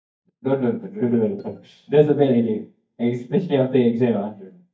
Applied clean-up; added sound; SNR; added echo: neural mask model DeepFilterNet 3.